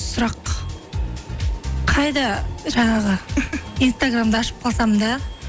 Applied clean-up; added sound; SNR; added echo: none; Subway, metro, underground; 19 dB; none.